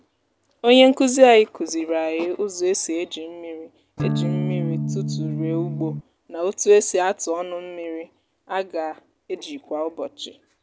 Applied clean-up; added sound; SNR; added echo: none; Electric guitar / Strum; 2 dB; none.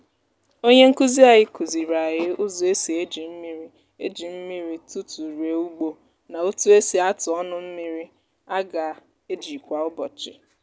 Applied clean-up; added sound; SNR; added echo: none; none; none; none.